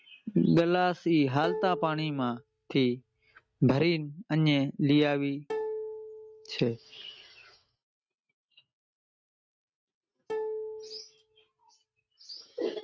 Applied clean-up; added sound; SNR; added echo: neural mask model RNNoise.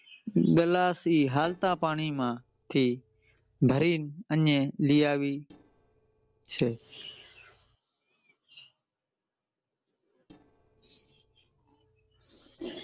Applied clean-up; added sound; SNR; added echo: neural separator model SepFormer DNS4.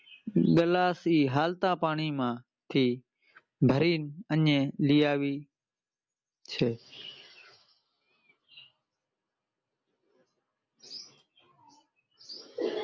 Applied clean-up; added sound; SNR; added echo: none; none; none; none.